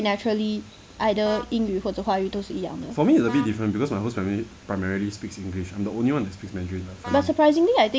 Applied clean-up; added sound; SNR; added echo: none; Vehicle horn, car horn, honking; 19 dB; none.